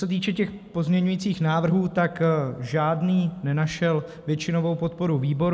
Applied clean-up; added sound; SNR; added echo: none; none; none; none.